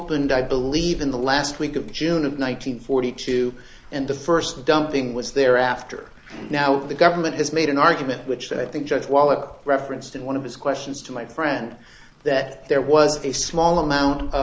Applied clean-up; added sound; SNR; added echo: none; Rain; 18 dB; none.